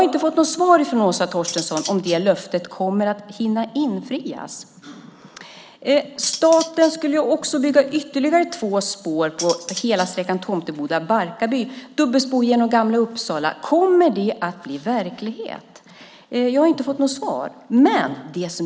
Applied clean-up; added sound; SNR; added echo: none; Cutlery, silverware; 13 dB; none.